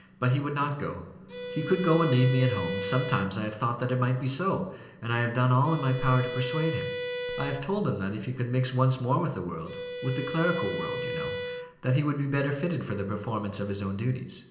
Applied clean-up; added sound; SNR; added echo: none; Bowed string instrument; 7 dB; reverberation time 0.8 s.